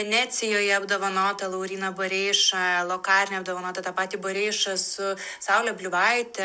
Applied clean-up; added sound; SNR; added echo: none; none; none; none.